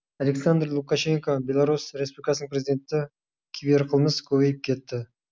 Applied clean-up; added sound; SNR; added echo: none; none; none; none.